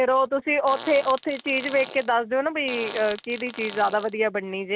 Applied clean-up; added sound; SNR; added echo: none; Fart; 14 dB; none.